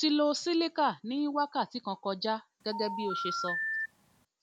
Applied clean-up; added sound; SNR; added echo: none; Telephone; 4 dB; none.